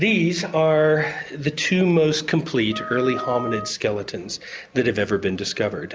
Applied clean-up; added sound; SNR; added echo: none; Wind instrument, woodwind instrument; 11 dB; none.